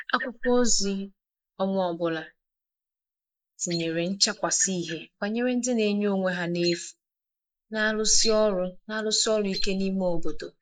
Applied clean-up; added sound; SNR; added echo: neural mask model Resemble Enhance denoiser.